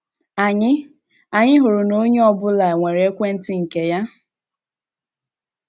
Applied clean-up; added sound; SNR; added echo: none; none; none; none.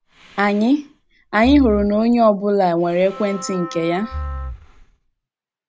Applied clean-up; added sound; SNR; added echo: none; Breathing + Wind instrument, woodwind instrument; 14 dB; none.